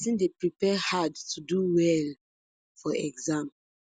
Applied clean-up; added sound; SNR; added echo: none; none; none; none.